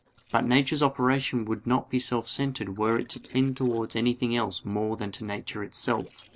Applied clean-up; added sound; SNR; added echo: neural separator model SepFormer DNS4.